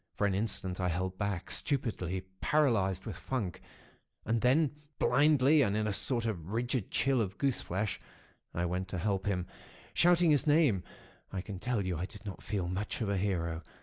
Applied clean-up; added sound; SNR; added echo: none; none; none; none.